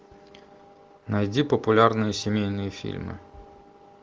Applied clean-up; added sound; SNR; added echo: none; none; none; none.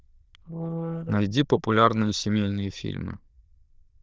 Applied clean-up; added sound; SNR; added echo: neural diffusion model UNIVERSE++.